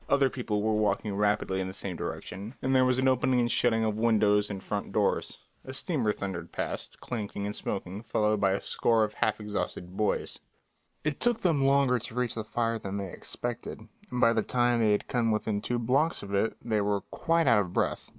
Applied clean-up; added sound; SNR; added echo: neural mask model Resemble Enhance denoiser.